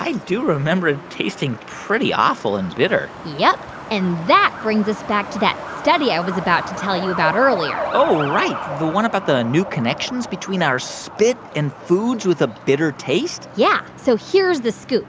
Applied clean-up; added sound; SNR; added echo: none; Truck; 11 dB; none.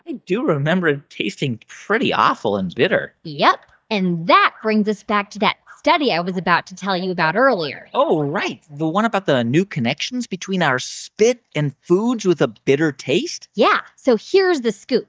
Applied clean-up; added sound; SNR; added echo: neural mask model DeepFilterNet 3.